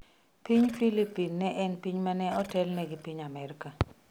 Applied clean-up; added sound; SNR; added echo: none; Burping, eructation; 20 dB; none.